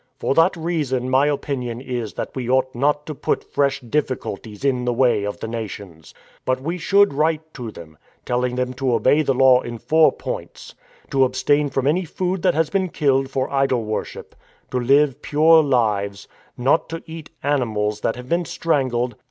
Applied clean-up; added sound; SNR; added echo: none; none; none; none.